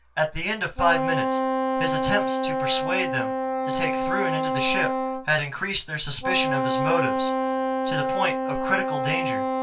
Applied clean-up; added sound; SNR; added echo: none; Wind instrument, woodwind instrument; -2 dB; reverberation time 0.2 s.